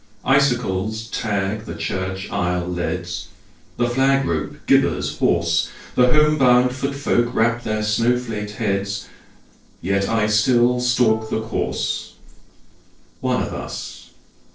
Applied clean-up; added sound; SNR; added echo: neural separator model SepFormer DNS4.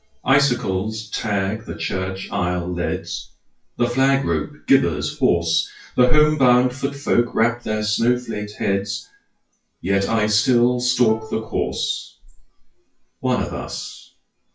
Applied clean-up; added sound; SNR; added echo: classical method WPE with log-MMSE.